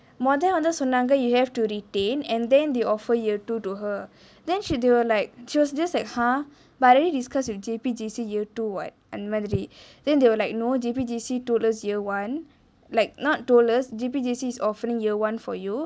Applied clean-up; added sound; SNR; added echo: none; none; none; none.